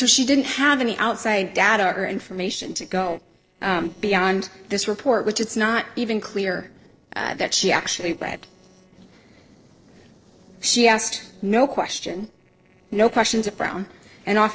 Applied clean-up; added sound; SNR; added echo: neural separator model SepFormer DNS4.